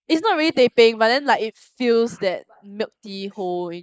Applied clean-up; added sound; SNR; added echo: neural mask model Resemble Enhance denoiser.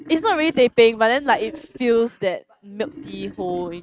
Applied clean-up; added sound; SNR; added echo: neural mask model RNNoise.